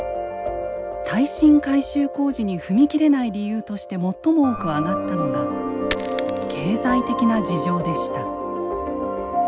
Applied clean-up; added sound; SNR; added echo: none; Coin (dropping); 14 dB; none.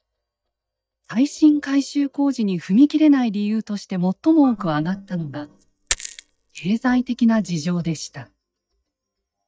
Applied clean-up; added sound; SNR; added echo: neural mask model DeepFilterNet 3.